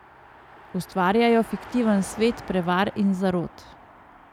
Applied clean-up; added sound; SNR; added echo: none; Car passing by; 18 dB; none.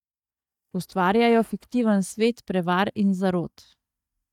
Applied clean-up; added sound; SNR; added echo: neural mask model DeepFilterNet 3.